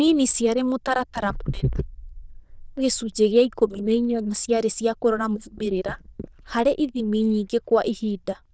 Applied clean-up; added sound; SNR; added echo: neural diffusion model UNIVERSE++.